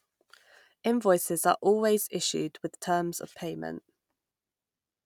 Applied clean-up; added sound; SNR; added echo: none; none; none; none.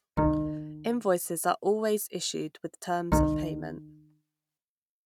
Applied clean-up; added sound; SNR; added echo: neural mask model RNNoise.